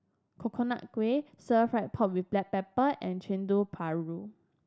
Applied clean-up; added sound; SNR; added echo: none; none; none; none.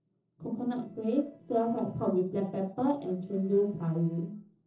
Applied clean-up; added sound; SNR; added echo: neural separator model SepFormer DNS4.